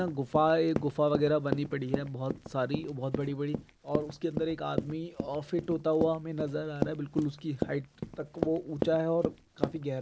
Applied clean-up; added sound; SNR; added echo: none; Run; 6 dB; none.